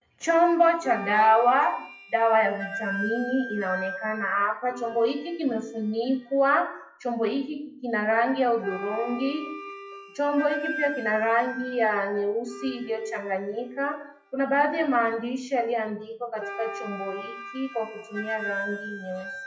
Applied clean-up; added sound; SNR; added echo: classical method WPE with log-MMSE.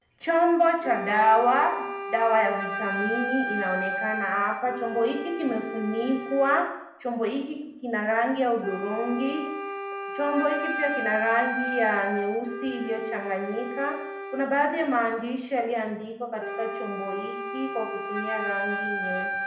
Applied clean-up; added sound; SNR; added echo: none; Wind instrument, woodwind instrument; 7 dB; reverberation time 0.7 s.